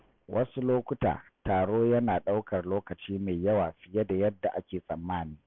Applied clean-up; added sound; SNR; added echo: none; none; none; none.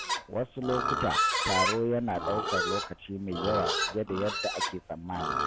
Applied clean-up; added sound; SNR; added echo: none; Livestock, farm animals, working animals; -1 dB; none.